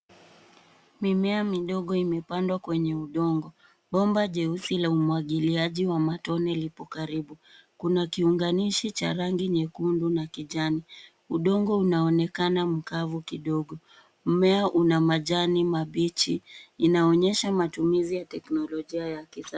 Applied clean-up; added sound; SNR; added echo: none; none; none; none.